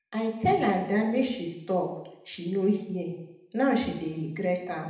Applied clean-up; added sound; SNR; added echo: none; none; none; reverberation time 0.8 s.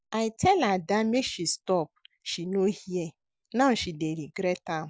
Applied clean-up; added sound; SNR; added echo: none; none; none; none.